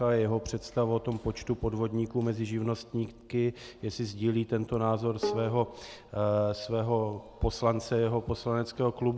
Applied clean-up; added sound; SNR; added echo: none; Bowed string instrument; 10 dB; none.